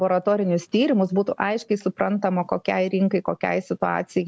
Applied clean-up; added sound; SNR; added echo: none; none; none; none.